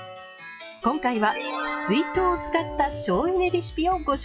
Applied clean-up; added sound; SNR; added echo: classical method log-MMSE.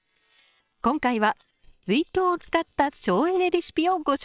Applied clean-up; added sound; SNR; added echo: neural separator model SepFormer WHAM!.